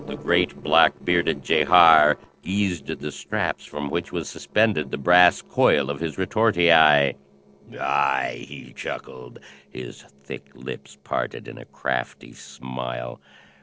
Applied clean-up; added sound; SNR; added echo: neural separator model SepFormer DNS4.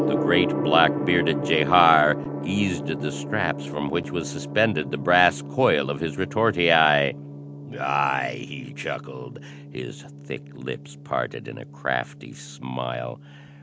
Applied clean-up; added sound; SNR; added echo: none; Gong; 7 dB; none.